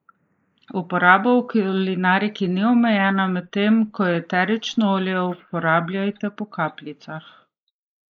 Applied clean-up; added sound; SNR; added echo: neural mask model Resemble Enhance denoiser.